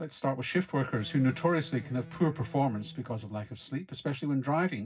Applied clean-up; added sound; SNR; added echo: none; Electric guitar; 18 dB; reverberation time 0.4 s.